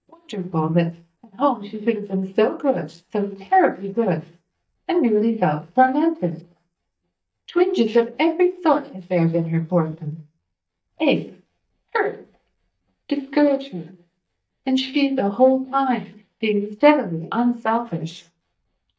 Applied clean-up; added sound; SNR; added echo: neural mask model DeepFilterNet 3.